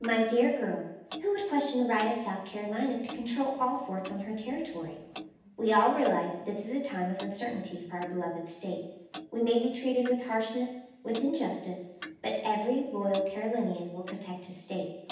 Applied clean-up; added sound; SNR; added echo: none; Clock; 18 dB; reverberation time 0.9 s.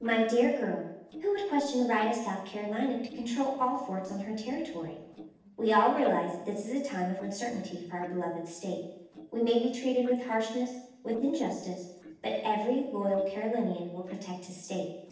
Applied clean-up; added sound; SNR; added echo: neural separator model SepFormer DNS4.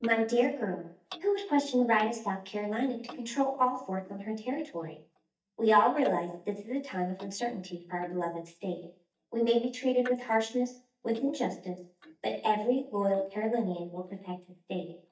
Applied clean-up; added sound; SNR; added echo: neural mask model DeepFilterNet 3.